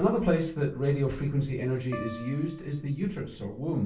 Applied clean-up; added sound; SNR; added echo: none; Piano; 16 dB; reverberation time 0.4 s.